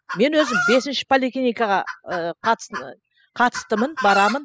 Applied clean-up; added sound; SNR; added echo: classical method spectral subtraction.